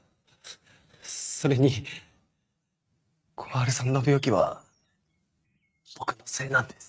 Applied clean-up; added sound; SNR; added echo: neural mask model RNNoise.